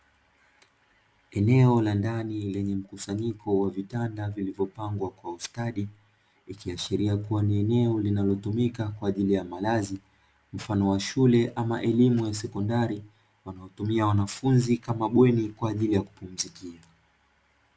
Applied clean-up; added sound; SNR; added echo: none; none; none; none.